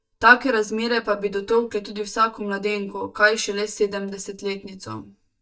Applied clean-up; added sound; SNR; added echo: neural mask model DeepFilterNet 3.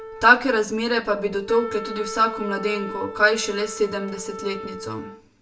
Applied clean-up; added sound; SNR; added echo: none; Wind instrument, woodwind instrument; 12 dB; reverberation time 0.2 s.